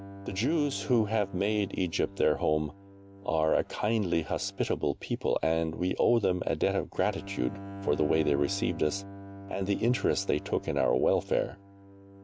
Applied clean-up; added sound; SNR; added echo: none; Bowed string instrument; 16 dB; none.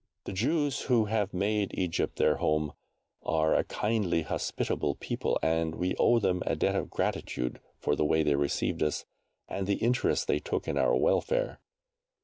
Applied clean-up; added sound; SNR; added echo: none; none; none; none.